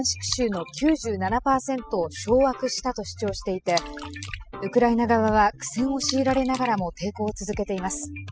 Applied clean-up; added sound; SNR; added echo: classical method spectral subtraction.